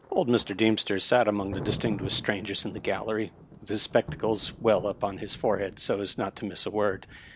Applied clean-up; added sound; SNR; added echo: none; Thunder; 14 dB; none.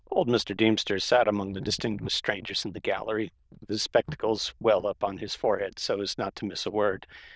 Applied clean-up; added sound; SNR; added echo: neural diffusion model UNIVERSE++.